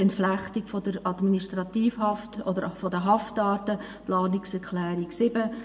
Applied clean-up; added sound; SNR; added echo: none; none; none; reverberation time 1.1 s.